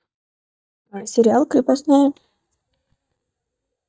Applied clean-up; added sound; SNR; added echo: neural mask model DeepFilterNet 3.